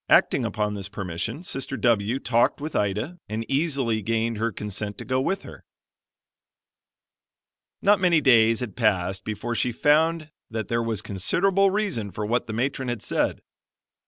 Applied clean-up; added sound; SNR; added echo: none; none; none; none.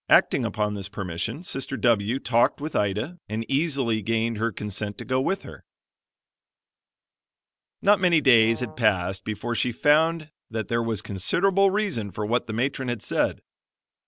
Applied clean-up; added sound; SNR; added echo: none; Brass instrument; 19 dB; none.